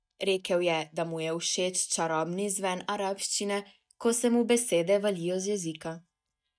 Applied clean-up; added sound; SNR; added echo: neural mask model DeepFilterNet 3.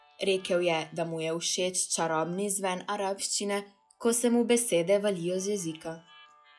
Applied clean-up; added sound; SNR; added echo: classical method log-MMSE.